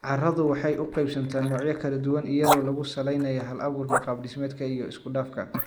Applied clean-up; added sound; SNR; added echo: neural mask model Resemble Enhance denoiser.